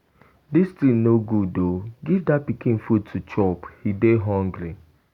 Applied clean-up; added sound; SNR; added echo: none; none; none; none.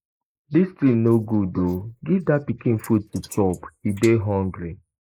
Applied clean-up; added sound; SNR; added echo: neural mask model Resemble Enhance denoiser.